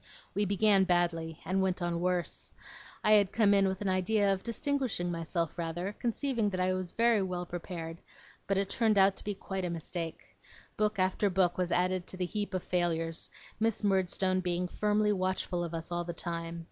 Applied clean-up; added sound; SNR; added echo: none; none; none; none.